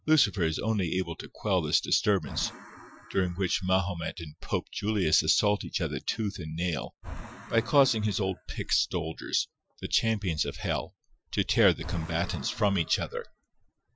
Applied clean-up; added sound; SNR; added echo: classical method Wiener filter.